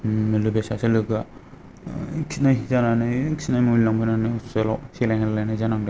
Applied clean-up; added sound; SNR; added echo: none; none; none; none.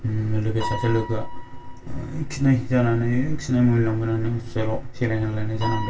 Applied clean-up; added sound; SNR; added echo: none; Piano; 16 dB; reverberation time 0.2 s.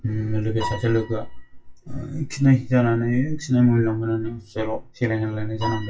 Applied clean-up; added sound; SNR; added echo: classical method WPE with log-MMSE.